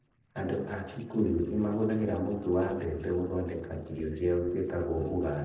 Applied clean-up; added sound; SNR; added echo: neural separator model SepFormer DNS4.